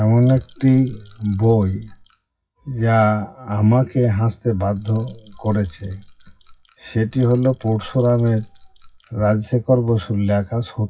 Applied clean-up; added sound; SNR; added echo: classical method WPE with log-MMSE.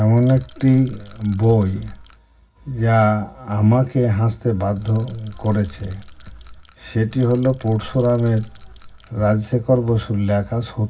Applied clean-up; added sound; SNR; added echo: none; Rattle / Rattle (instrument); 19 dB; reverberation time 0.4 s.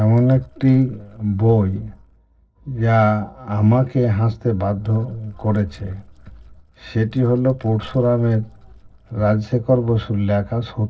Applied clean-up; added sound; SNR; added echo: neural separator model SepFormer DNS4.